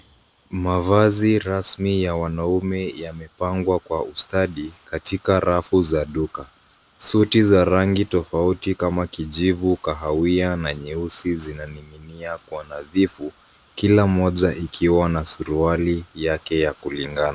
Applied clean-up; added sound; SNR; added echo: none; none; none; none.